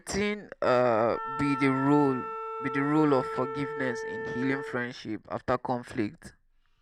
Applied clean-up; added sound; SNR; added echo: none; Wind instrument, woodwind instrument; 9 dB; none.